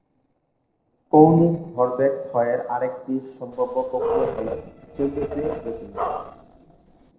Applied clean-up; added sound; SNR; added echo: neural separator model SepFormer DNS4.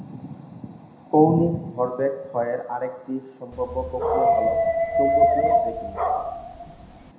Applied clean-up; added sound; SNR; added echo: none; Dog; -4 dB; reverberation time 0.7 s.